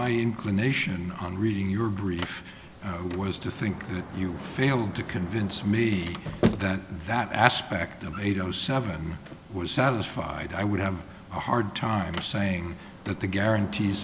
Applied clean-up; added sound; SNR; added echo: none; Sliding door; 11 dB; none.